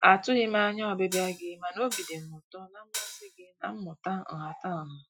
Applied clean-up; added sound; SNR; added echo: classical method Wiener filter.